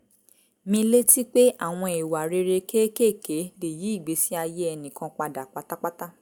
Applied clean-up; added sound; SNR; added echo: none; none; none; none.